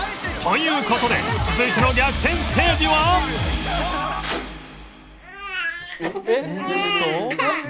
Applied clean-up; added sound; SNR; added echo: none; Bowed string instrument; 17 dB; none.